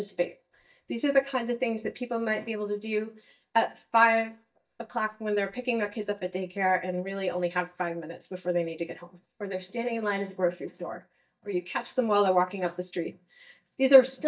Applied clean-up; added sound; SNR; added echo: neural mask model DeepFilterNet 3.